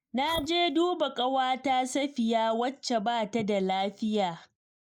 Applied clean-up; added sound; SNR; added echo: neural mask model Resemble Enhance denoiser.